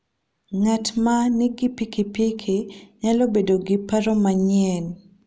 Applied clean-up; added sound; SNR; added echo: none; none; none; none.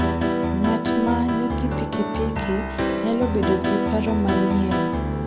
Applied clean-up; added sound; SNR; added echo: none; Piano; -2 dB; none.